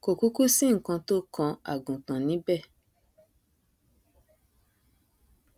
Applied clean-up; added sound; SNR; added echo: none; none; none; none.